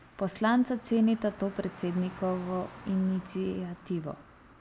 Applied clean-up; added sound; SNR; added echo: none; Car; 19 dB; none.